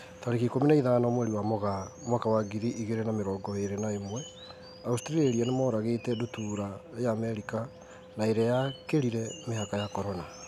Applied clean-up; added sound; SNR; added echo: none; none; none; none.